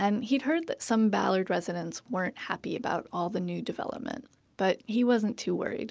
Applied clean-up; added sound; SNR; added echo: none; none; none; none.